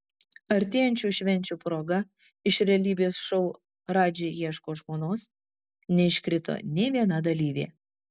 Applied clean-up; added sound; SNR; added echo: none; none; none; none.